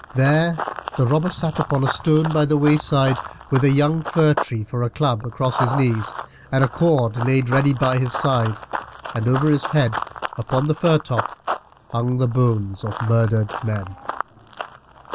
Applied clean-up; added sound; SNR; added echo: none; Run; 10 dB; none.